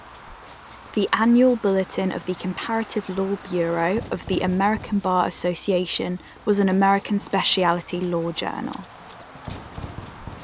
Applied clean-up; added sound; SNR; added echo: none; Run + Fire / Fireworks; 17 dB; none.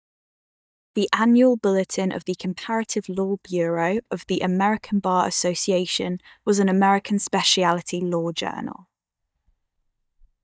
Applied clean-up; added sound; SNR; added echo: neural mask model DeepFilterNet 3.